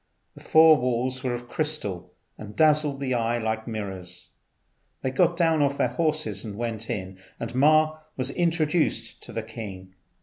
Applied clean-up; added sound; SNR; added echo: none; none; none; none.